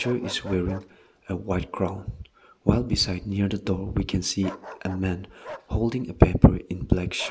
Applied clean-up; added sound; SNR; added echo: none; Bark; 20 dB; none.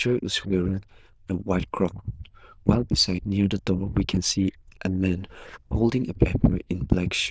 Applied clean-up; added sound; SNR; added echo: neural diffusion model UNIVERSE++.